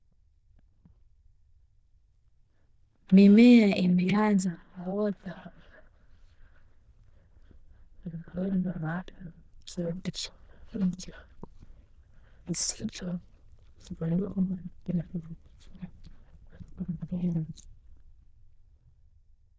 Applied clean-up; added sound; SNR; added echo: neural diffusion model UNIVERSE++.